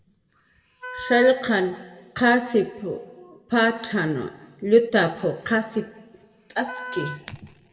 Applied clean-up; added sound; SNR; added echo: none; Wind instrument, woodwind instrument; 14 dB; reverberation time 1.2 s.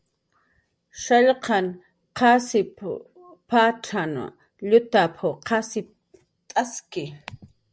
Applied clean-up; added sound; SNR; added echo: none; none; none; none.